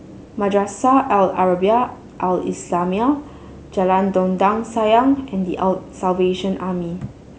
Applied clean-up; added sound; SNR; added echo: none; none; none; none.